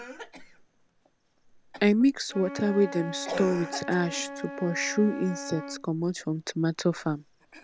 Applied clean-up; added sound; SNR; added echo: none; Cough + Wind instrument, woodwind instrument; 11 dB; none.